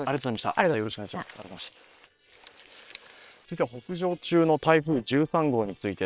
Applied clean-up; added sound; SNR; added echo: neural separator model SepFormer WHAM!.